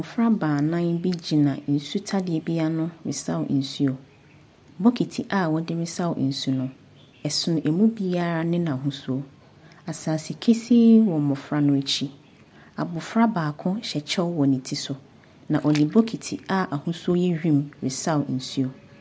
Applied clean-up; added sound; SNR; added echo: none; Splash, splatter; 17 dB; none.